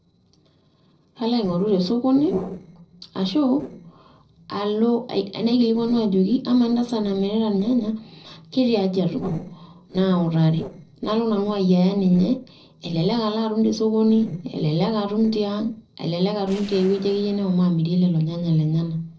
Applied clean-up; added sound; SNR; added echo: neural separator model SepFormer DNS4.